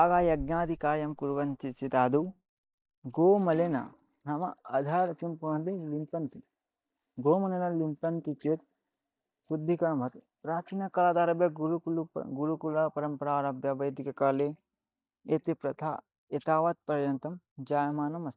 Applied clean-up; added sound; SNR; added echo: neural mask model DeepFilterNet 3.